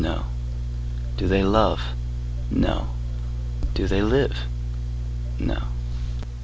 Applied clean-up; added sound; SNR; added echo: none; none; none; none.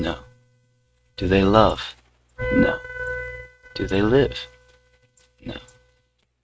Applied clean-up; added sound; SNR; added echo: neural mask model RNNoise.